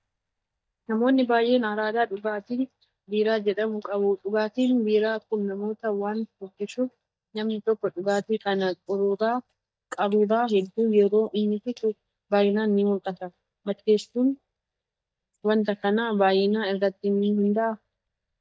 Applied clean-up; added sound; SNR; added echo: neural mask model DeepFilterNet 3.